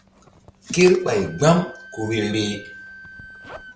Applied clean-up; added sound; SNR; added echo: none; Zipper (clothing) + Wind instrument, woodwind instrument; 19 dB; none.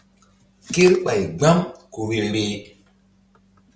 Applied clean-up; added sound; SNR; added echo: none; none; none; none.